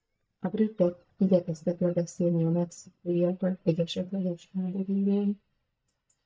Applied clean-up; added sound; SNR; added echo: neural mask model DeepFilterNet 3.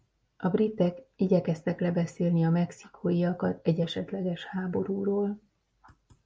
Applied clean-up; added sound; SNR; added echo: none; none; none; none.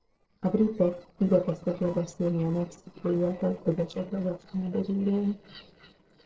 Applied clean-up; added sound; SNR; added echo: neural separator model SepFormer DNS4.